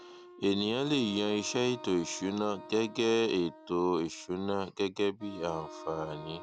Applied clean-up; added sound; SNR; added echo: none; Wind instrument, woodwind instrument + Wind instrument, woodwind instrument; 17 dB; none.